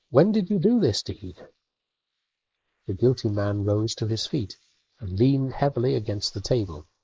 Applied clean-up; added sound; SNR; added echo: neural mask model Resemble Enhance denoiser.